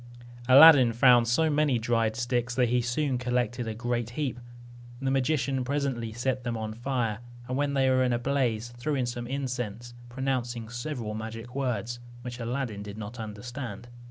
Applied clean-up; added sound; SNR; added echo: none; none; none; none.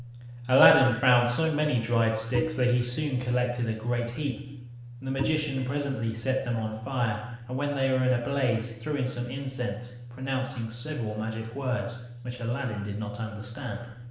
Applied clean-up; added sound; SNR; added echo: none; Bowed string instrument; 11 dB; reverberation time 0.9 s.